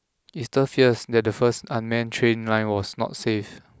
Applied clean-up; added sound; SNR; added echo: none; none; none; none.